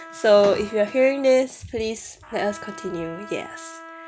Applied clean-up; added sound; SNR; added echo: none; Trumpet; 19 dB; none.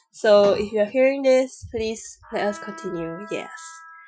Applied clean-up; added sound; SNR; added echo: classical method Wiener filter.